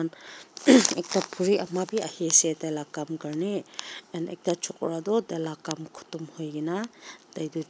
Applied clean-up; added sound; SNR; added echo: none; none; none; none.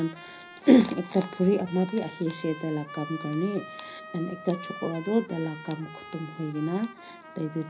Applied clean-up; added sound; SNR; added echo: none; Trumpet; 16 dB; reverberation time 0.5 s.